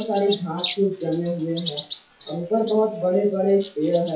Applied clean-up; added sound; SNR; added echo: classical method WPE with log-MMSE.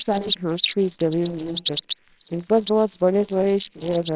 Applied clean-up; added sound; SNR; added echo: neural separator model SepFormer WHAMR!.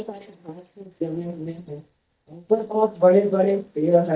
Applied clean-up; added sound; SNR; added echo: neural mask model DeepFilterNet 3.